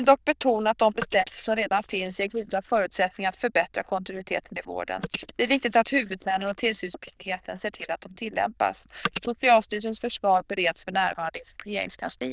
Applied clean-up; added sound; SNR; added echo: neural diffusion model UNIVERSE++.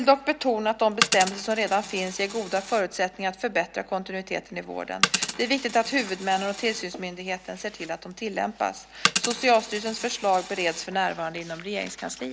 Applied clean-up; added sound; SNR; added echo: none; Coin (dropping); 7 dB; none.